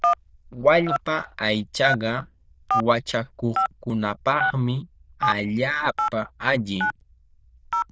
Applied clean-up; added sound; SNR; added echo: neural diffusion model UNIVERSE++.